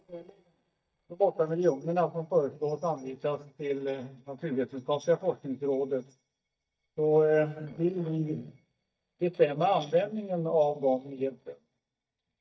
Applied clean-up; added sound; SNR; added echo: neural mask model DeepFilterNet 3.